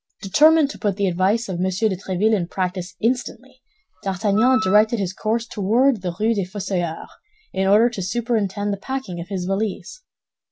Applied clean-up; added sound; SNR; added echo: none; Wind instrument, woodwind instrument; 10 dB; none.